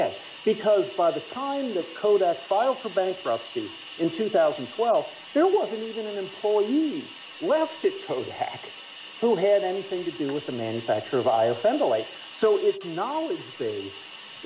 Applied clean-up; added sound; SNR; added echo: none; Hiss; 15 dB; none.